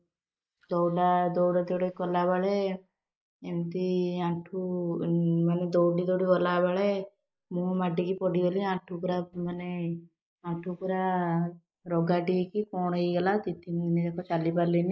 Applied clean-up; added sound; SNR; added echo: neural mask model Resemble Enhance denoiser.